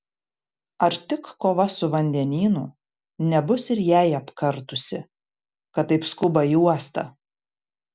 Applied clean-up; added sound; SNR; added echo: none; none; none; none.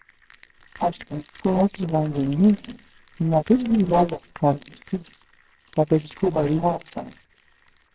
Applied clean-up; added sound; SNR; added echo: neural separator model SepFormer WHAMR!.